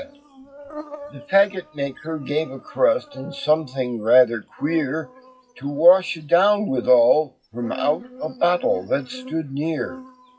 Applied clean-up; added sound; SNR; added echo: classical method WPE with log-MMSE.